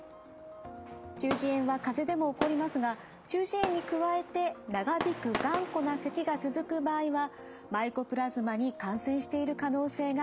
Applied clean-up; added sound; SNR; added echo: none; Fireworks; 12 dB; none.